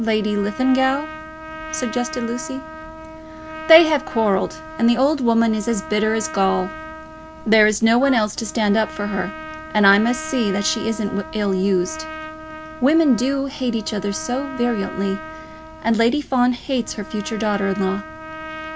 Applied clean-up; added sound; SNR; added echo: none; Trumpet + Wind instrument, woodwind instrument; 14 dB; none.